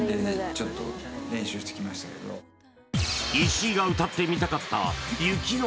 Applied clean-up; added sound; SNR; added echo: none; none; none; none.